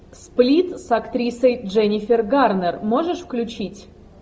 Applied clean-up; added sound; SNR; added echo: none; none; none; none.